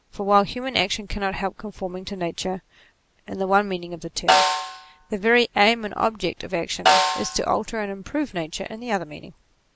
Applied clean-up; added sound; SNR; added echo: none; Snare drum; 1 dB; none.